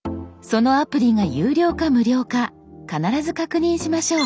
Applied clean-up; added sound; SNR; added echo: none; none; none; none.